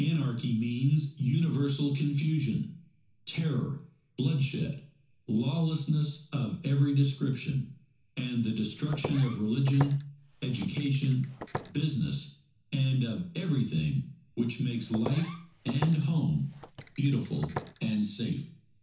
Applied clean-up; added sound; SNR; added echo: none; Walk, footsteps; 12 dB; reverberation time 0.9 s.